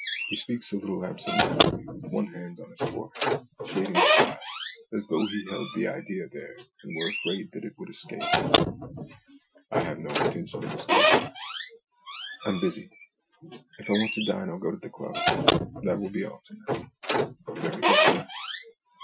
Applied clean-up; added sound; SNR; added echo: classical method Wiener filter.